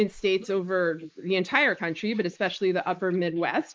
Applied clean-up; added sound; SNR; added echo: neural mask model Resemble Enhance denoiser.